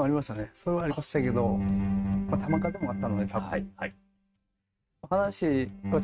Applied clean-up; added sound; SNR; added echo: neural mask model RNNoise.